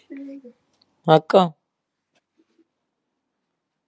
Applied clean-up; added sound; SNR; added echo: none; none; none; none.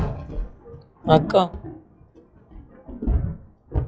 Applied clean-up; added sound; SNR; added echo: classical method log-MMSE.